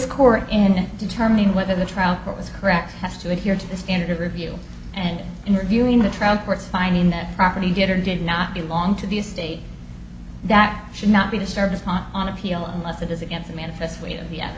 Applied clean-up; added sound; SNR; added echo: none; none; none; none.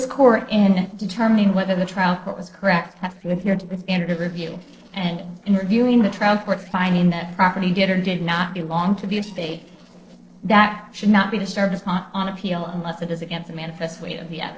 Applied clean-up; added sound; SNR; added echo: neural separator model SepFormer DNS4.